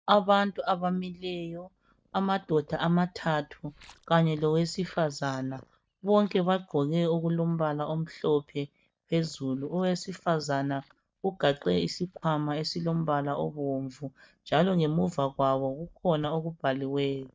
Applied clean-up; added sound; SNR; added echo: neural mask model DeepFilterNet 3.